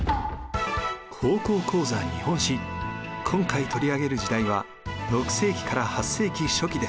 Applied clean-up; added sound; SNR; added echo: none; none; none; none.